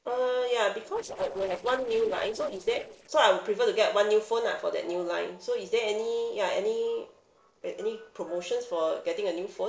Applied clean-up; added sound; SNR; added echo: neural separator model SepFormer DNS4.